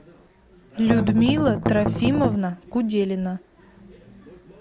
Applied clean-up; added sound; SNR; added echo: none; Strum; 0 dB; none.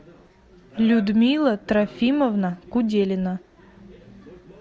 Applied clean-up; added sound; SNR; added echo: none; none; none; none.